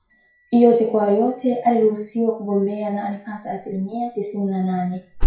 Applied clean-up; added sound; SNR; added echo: classical method WPE with log-MMSE.